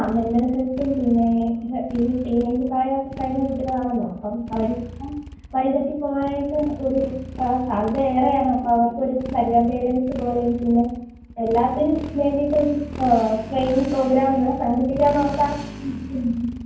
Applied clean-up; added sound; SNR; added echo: none; Motorcycle; 14 dB; reverberation time 0.9 s.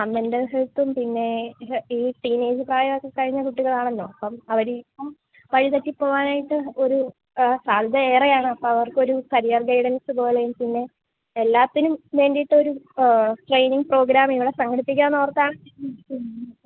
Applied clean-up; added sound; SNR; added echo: none; none; none; none.